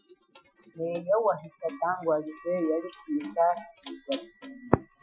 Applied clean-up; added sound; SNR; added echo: classical method Wiener filter.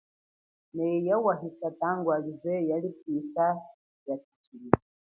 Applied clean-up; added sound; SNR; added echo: none; none; none; none.